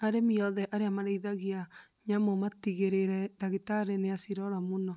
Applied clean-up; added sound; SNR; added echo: none; none; none; none.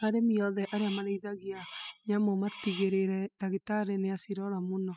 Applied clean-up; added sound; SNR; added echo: classical method spectral subtraction.